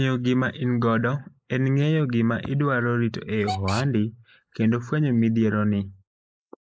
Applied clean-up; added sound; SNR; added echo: neural mask model Resemble Enhance denoiser.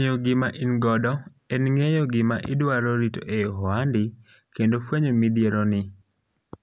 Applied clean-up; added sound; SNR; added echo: none; none; none; none.